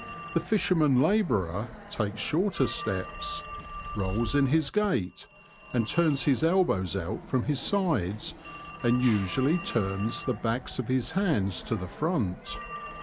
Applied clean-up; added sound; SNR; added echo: none; Telephone; 13 dB; none.